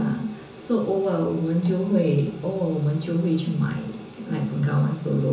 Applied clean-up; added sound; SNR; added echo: none; none; none; reverberation time 0.7 s.